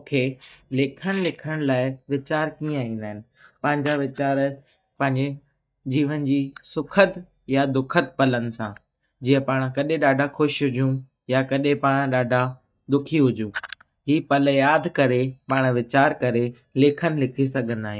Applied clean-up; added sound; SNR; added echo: neural mask model DeepFilterNet 3.